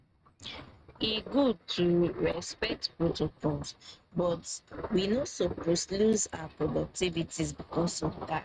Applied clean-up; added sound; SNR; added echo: neural mask model RNNoise.